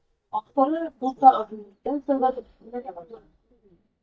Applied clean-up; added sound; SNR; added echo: neural mask model DeepFilterNet 3.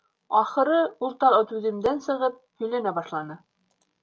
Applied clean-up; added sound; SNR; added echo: none; none; none; none.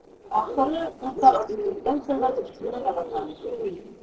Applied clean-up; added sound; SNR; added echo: neural separator model SepFormer DNS4.